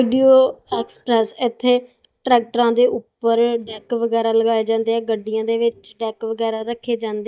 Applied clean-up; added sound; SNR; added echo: neural mask model DeepFilterNet 3.